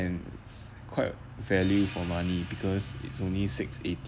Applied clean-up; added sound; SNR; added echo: none; Hi-hat; 17 dB; none.